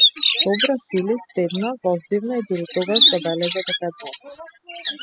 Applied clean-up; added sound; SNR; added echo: classical method spectral subtraction.